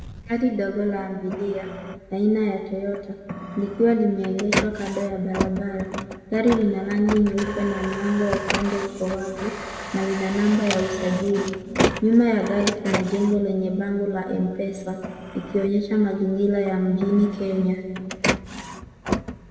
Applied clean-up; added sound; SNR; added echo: none; Printer; 8 dB; reverberation time 1.7 s.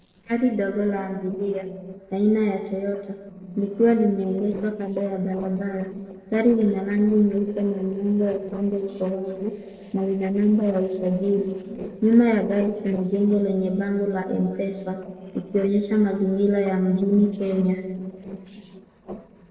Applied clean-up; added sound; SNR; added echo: neural separator model SepFormer DNS4.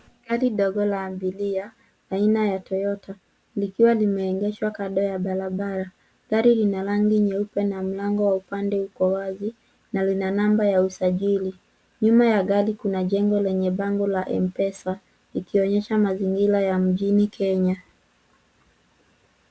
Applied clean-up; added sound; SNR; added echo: none; none; none; none.